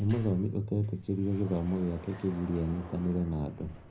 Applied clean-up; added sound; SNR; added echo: none; Sliding door; 18 dB; reverberation time 0.3 s.